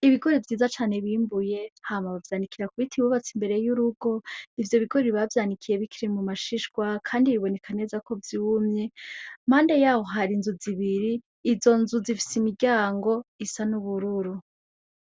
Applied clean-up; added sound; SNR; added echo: none; none; none; none.